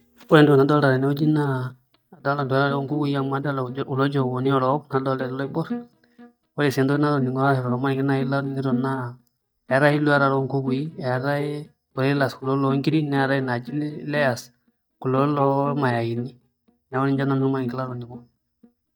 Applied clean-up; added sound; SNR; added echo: neural mask model DeepFilterNet 3.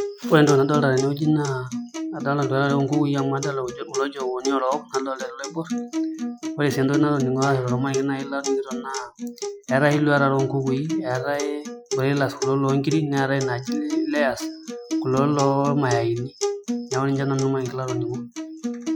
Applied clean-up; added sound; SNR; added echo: classical method Wiener filter.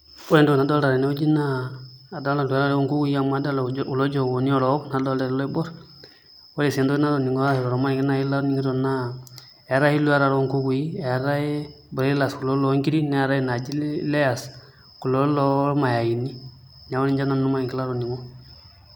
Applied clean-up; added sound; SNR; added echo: none; none; none; none.